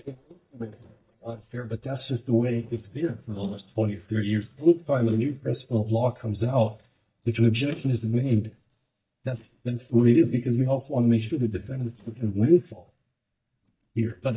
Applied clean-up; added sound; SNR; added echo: neural mask model DeepFilterNet 3.